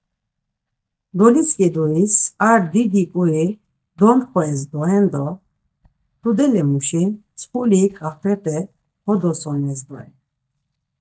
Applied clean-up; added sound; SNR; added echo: neural mask model DeepFilterNet 3.